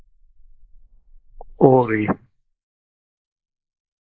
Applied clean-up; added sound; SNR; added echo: neural mask model Resemble Enhance denoiser.